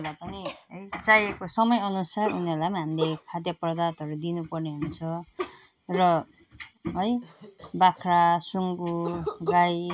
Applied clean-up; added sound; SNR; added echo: none; Cough; 13 dB; none.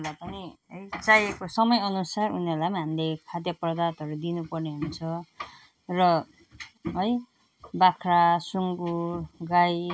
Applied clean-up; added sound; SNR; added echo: none; none; none; none.